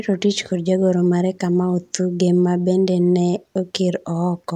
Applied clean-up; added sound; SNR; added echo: none; none; none; none.